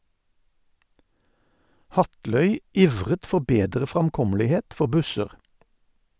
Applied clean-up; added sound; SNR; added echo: none; none; none; none.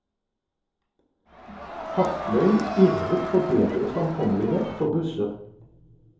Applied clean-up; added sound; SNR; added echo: none; Crowd; 7 dB; reverberation time 2.5 s.